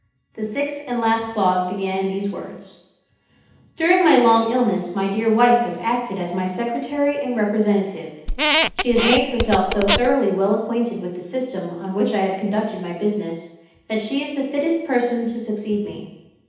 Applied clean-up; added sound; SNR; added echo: none; Squeak; 0 dB; reverberation time 0.8 s.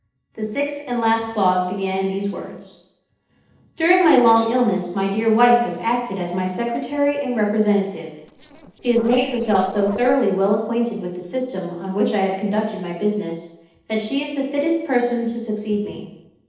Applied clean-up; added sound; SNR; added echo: neural separator model SepFormer DNS4.